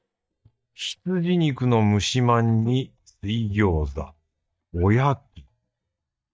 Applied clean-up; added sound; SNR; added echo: neural mask model DeepFilterNet 3.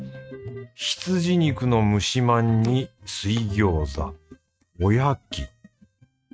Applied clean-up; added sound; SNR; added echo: neural mask model RNNoise.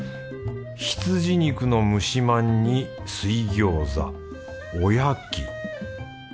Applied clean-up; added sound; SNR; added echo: none; none; none; none.